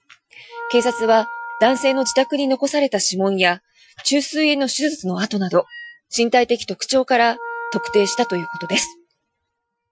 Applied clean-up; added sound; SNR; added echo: classical method Wiener filter.